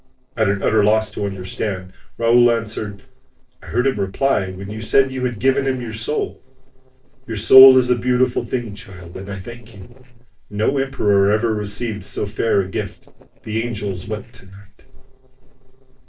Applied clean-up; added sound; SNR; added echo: neural separator model SepFormer DNS4.